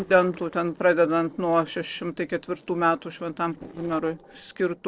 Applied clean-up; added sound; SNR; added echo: neural separator model SepFormer DNS4.